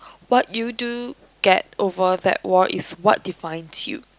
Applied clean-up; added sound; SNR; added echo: none; none; none; none.